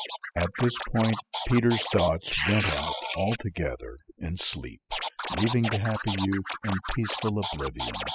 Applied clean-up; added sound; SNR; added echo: classical method spectral subtraction.